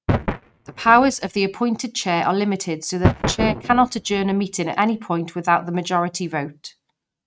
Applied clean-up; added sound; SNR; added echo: neural mask model RNNoise.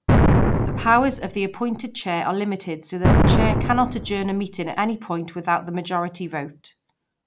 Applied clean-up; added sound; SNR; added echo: none; Explosion; -5 dB; none.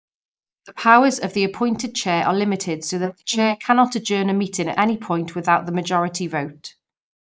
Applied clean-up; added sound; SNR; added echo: neural mask model Resemble Enhance denoiser.